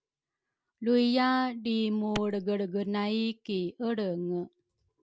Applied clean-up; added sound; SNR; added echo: none; Clapping; 9 dB; none.